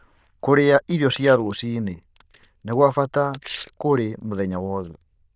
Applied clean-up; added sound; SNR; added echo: neural diffusion model UNIVERSE++.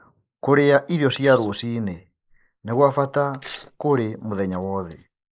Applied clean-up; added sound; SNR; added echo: neural mask model Resemble Enhance denoiser.